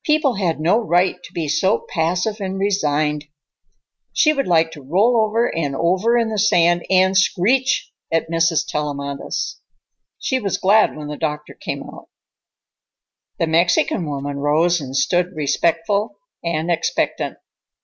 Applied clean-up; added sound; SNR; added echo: none; none; none; none.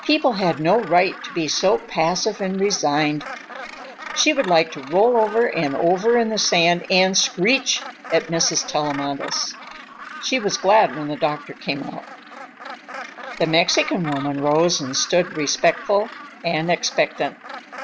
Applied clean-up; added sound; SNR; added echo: none; Gull, seagull; 15 dB; none.